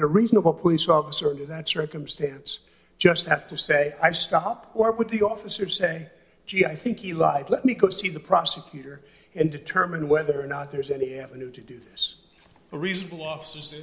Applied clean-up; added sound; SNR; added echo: none; none; none; none.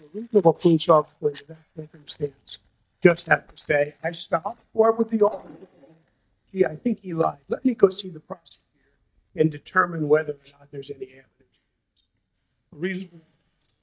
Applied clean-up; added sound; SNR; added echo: neural mask model DeepFilterNet 3.